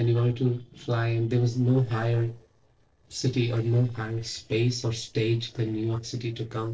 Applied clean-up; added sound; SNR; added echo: neural separator model SepFormer DNS4.